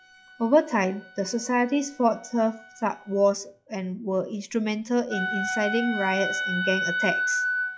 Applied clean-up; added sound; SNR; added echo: classical method log-MMSE.